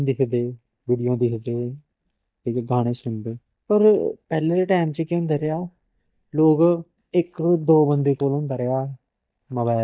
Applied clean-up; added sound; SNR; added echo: neural mask model DeepFilterNet 3.